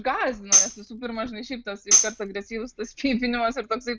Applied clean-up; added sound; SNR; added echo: none; Tambourine; -4 dB; none.